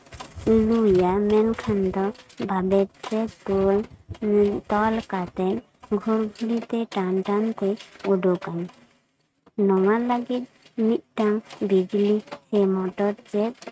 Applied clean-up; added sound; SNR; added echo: neural mask model RNNoise.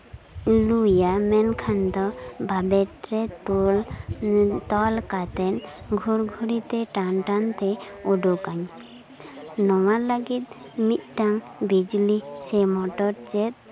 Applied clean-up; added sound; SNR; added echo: none; none; none; none.